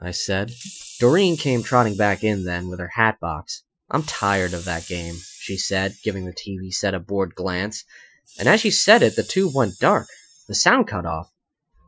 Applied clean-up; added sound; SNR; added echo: classical method Wiener filter.